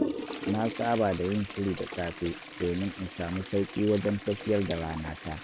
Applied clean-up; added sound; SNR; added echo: none; Toilet flush; 8 dB; none.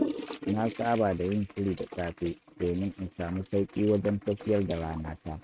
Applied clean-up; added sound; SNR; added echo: neural mask model RNNoise.